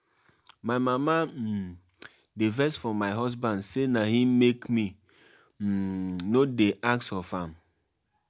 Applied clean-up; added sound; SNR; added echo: none; none; none; none.